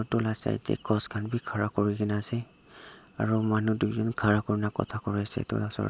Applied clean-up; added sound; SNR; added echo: none; none; none; none.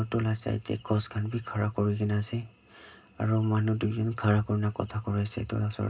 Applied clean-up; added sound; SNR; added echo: none; none; none; reverberation time 0.2 s.